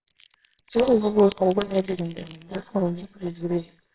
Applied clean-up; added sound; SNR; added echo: neural separator model SepFormer WHAMR!.